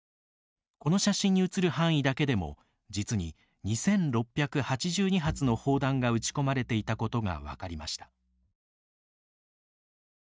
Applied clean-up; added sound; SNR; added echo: neural mask model RNNoise.